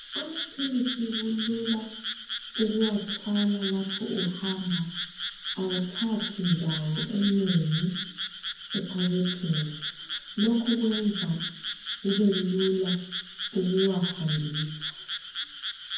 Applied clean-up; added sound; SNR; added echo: none; Frog; 7 dB; reverberation time 0.9 s.